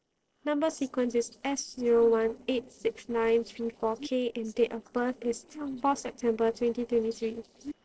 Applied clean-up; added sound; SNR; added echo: neural separator model SepFormer DNS4.